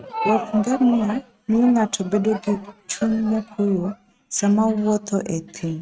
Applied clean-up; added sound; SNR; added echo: neural mask model RNNoise.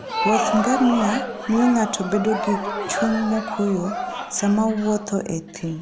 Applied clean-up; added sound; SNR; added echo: none; Crowd; 5 dB; none.